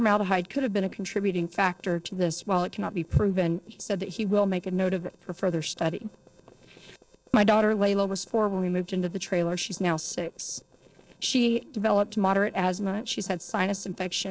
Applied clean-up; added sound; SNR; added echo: neural separator model SepFormer DNS4.